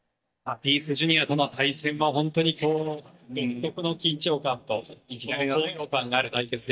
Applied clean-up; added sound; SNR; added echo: neural mask model DeepFilterNet 3.